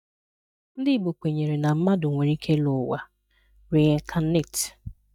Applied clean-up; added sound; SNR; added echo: neural mask model DeepFilterNet 3.